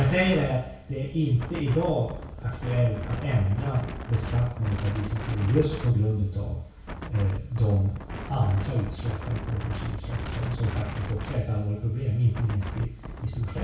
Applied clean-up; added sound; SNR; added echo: none; Wind; 10 dB; reverberation time 0.6 s.